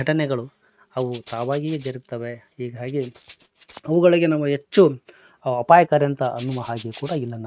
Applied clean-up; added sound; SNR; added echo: neural mask model RNNoise.